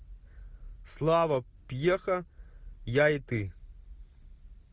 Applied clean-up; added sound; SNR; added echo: none; none; none; none.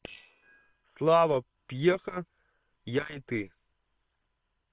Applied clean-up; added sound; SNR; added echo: neural separator model SepFormer WHAM!.